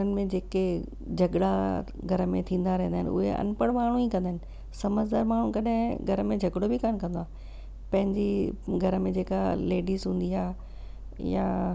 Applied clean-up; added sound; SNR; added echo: none; none; none; none.